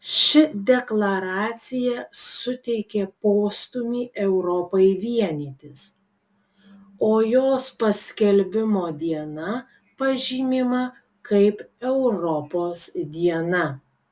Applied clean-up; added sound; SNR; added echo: none; none; none; none.